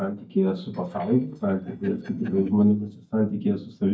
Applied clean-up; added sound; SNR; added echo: neural mask model DeepFilterNet 3.